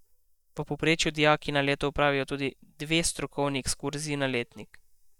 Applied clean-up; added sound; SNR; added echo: neural mask model DeepFilterNet 3.